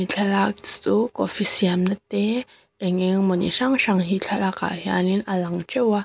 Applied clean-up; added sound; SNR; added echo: none; none; none; none.